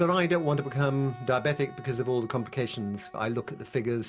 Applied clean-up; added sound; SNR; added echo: none; Wind instrument, woodwind instrument; 20 dB; none.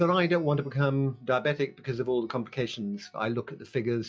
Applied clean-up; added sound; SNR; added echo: classical method log-MMSE.